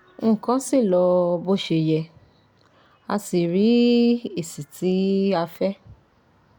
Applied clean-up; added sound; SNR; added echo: none; none; none; none.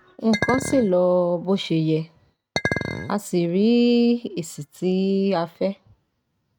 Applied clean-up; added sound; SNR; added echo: neural mask model RNNoise.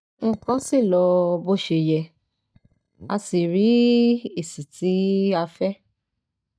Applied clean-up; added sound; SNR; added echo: neural mask model DeepFilterNet 3.